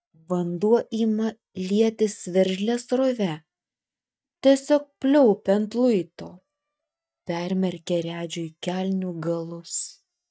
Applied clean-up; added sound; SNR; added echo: neural mask model DeepFilterNet 3.